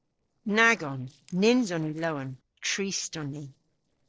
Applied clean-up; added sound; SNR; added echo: neural separator model SepFormer DNS4.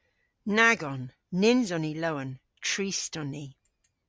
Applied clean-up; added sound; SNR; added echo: none; none; none; none.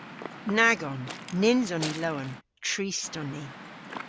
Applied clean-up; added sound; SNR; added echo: none; Waves, surf / Wind; 12 dB; none.